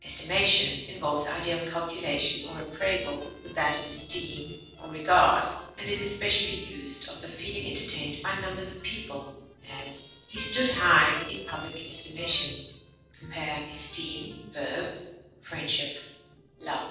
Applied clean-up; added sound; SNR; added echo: neural separator model SepFormer DNS4.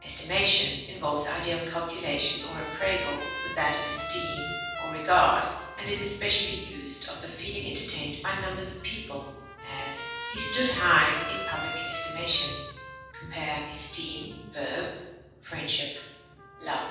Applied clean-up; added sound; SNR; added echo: none; Trumpet; 13 dB; reverberation time 1.2 s.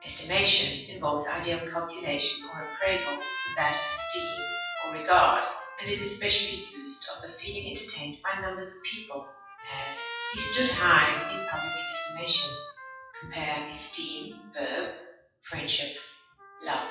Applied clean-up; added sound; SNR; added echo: classical method WPE with log-MMSE.